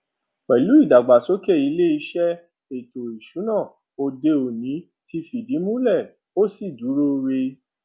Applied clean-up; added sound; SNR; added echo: none; none; none; none.